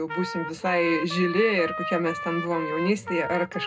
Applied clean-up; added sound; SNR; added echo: none; Trumpet; 7 dB; reverberation time 0.2 s.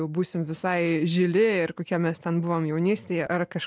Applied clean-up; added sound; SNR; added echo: none; none; none; none.